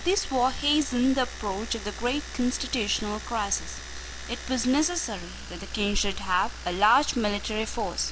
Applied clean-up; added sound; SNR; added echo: none; Domestic sounds, home sounds; 15 dB; none.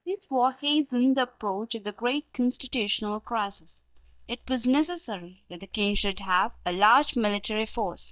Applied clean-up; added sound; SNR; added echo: neural mask model DeepFilterNet 3.